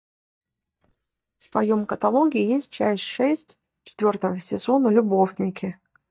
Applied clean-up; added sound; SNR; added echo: neural mask model DeepFilterNet 3.